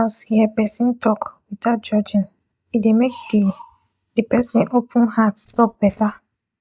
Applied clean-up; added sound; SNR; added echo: neural mask model DeepFilterNet 3.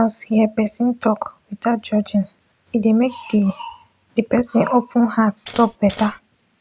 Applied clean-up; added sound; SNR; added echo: none; Scissors; 7 dB; none.